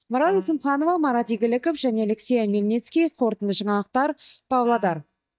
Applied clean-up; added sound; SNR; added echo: neural mask model DeepFilterNet 3.